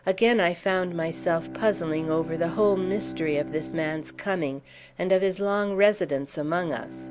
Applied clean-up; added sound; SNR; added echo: none; Bowed string instrument; 14 dB; none.